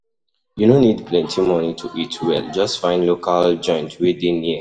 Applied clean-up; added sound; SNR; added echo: none; none; none; reverberation time 0.5 s.